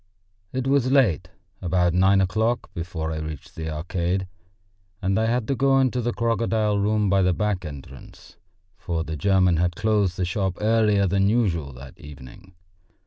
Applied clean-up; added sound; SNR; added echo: none; none; none; none.